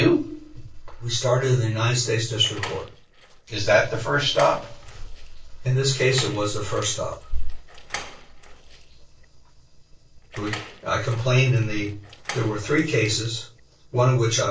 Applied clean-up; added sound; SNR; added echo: neural separator model SepFormer DNS4.